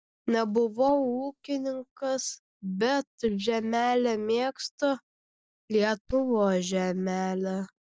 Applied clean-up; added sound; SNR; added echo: neural mask model DeepFilterNet 3.